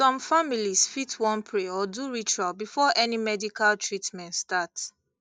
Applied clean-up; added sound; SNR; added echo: none; none; none; none.